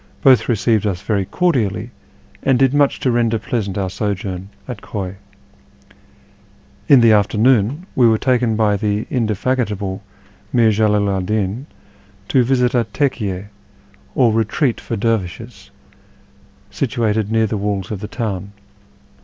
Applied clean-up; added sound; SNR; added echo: none; none; none; none.